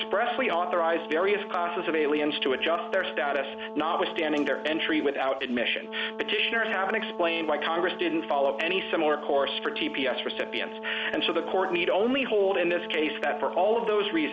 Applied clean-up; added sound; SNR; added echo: none; Brass instrument; 12 dB; none.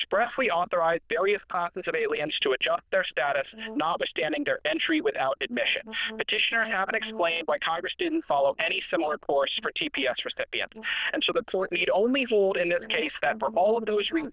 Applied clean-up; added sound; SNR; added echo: neural diffusion model UNIVERSE++.